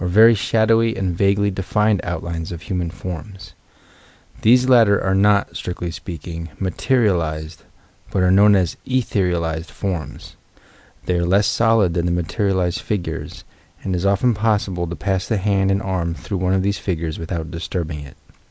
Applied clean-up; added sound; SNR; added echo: none; none; none; none.